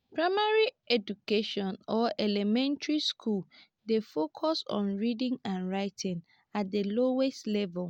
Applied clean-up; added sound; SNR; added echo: none; none; none; none.